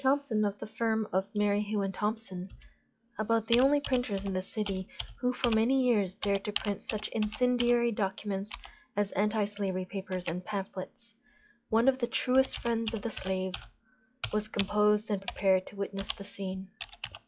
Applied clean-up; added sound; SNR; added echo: classical method log-MMSE.